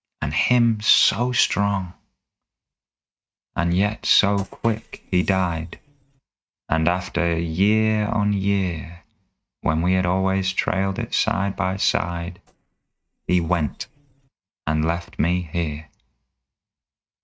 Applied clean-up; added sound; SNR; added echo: neural mask model RNNoise.